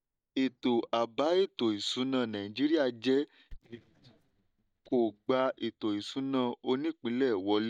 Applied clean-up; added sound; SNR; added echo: neural mask model DeepFilterNet 3.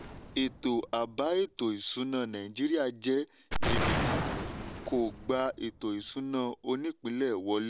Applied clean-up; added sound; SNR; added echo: none; Explosion; 4 dB; none.